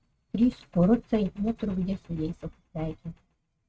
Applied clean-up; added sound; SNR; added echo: neural mask model RNNoise.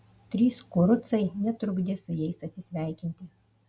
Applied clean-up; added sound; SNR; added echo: none; none; none; none.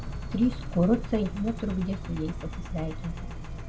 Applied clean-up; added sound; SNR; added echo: none; Engine; 6 dB; none.